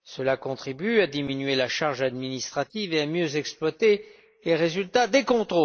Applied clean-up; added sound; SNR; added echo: neural mask model Resemble Enhance denoiser.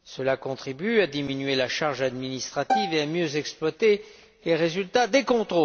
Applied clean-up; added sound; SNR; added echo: none; Bowed string instrument; 4 dB; none.